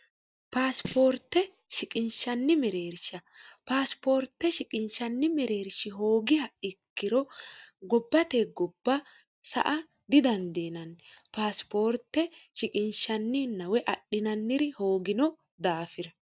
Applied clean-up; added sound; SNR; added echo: neural separator model SepFormer DNS4.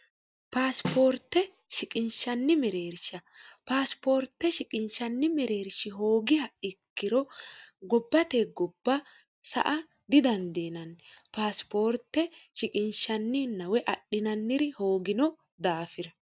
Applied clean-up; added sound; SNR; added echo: none; Snare drum; 9 dB; none.